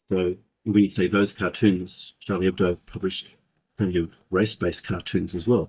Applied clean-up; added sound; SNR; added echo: neural mask model DeepFilterNet 3.